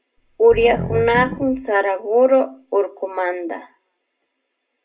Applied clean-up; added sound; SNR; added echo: none; Growling; 11 dB; reverberation time 0.2 s.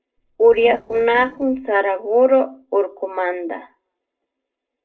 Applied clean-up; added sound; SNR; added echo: neural separator model SepFormer DNS4.